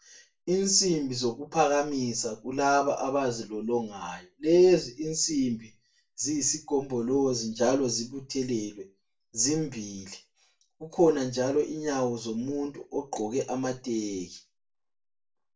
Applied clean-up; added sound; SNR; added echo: none; none; none; reverberation time 0.2 s.